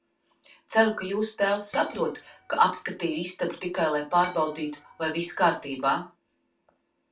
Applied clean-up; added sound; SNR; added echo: none; Harp; 20 dB; reverberation time 0.2 s.